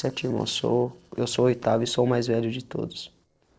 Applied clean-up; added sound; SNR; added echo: neural separator model SepFormer DNS4.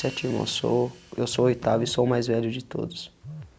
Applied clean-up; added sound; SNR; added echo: none; Telephone + Hi-hat; 18 dB; none.